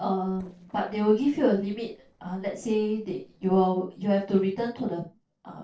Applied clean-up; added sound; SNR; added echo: neural separator model SepFormer DNS4.